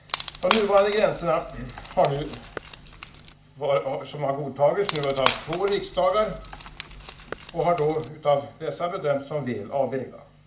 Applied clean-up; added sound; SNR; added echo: none; Wood; 9 dB; reverberation time 0.4 s.